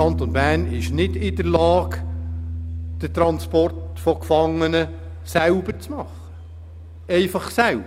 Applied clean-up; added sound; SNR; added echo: none; Piano; 6 dB; none.